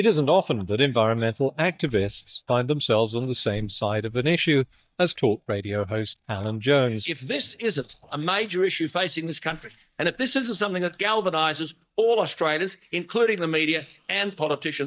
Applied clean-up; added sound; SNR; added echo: neural mask model DeepFilterNet 3.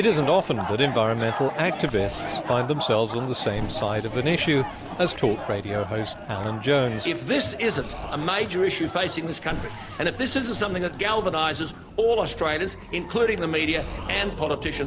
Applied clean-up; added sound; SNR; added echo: none; Explosion; 16 dB; none.